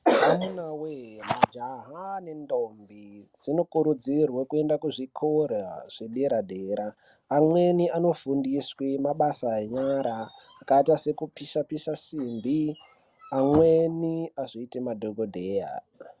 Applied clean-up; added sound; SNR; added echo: none; none; none; none.